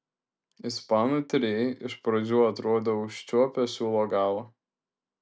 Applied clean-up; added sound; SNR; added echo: none; none; none; none.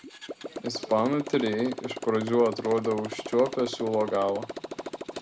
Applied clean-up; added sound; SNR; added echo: none; Motorcycle; 10 dB; none.